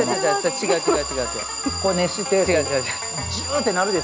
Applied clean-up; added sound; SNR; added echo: none; Alarm; 6 dB; none.